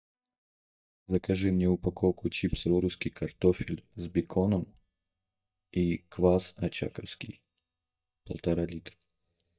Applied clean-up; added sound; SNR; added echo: neural mask model DeepFilterNet 3.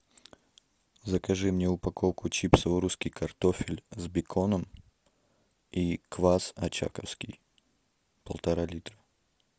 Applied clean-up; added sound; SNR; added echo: none; none; none; none.